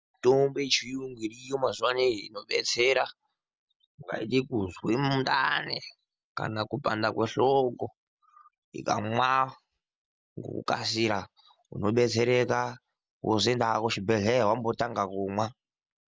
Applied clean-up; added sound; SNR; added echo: none; none; none; none.